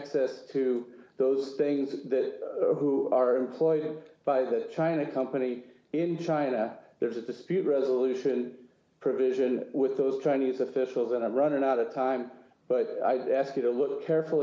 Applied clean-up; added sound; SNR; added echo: none; none; none; none.